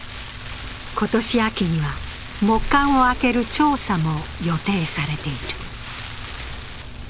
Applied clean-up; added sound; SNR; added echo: none; Rain; 8 dB; none.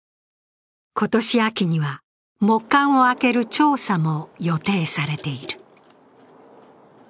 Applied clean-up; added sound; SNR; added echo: none; none; none; none.